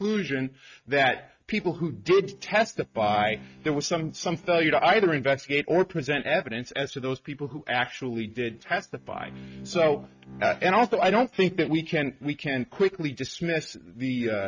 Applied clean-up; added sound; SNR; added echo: neural mask model RNNoise.